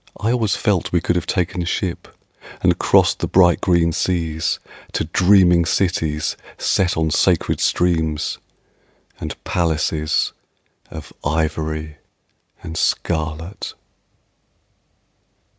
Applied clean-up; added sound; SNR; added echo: none; none; none; none.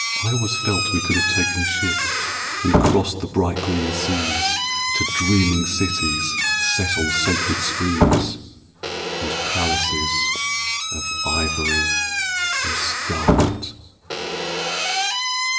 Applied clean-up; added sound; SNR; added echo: none; Squeak / Slam; -3 dB; reverberation time 1.9 s.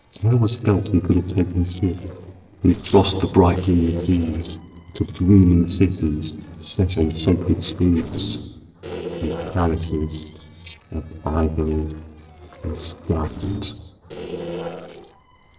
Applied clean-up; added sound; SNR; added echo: neural separator model SepFormer DNS4.